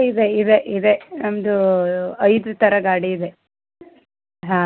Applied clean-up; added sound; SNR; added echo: none; none; none; none.